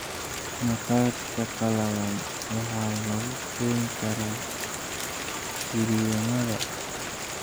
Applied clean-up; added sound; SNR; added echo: none; Rain; 5 dB; none.